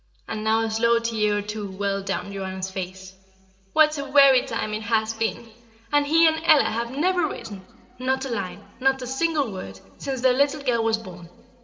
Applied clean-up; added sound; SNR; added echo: none; none; none; reverberation time 2.4 s.